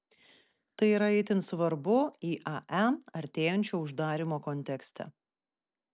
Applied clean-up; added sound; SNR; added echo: none; none; none; none.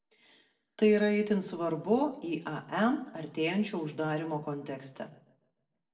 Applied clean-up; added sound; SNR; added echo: none; none; none; reverberation time 0.6 s.